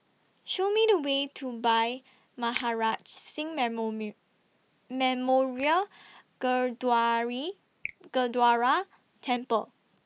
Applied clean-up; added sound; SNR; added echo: neural mask model Resemble Enhance denoiser.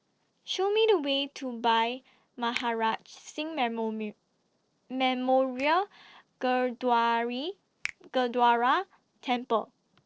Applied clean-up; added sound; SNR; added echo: neural separator model SepFormer DNS4.